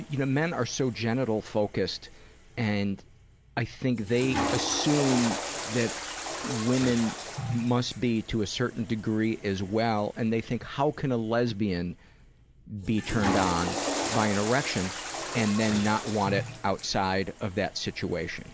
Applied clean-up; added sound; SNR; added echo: none; Toilet flush / Water; 8 dB; none.